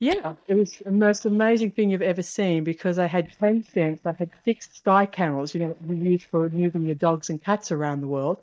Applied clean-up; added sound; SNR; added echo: neural mask model DeepFilterNet 3.